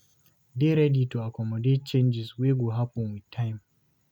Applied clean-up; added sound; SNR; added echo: none; none; none; none.